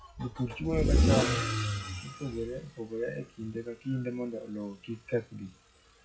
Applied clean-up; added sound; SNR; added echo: classical method WPE with log-MMSE.